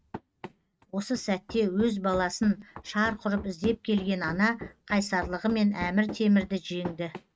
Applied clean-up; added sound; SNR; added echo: neural mask model RNNoise.